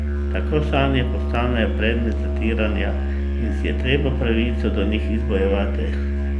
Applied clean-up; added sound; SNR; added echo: none; Musical instrument; -3 dB; none.